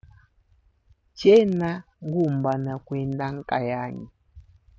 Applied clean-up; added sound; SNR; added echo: none; none; none; none.